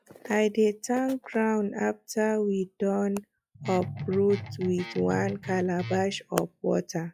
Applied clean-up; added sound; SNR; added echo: classical method log-MMSE.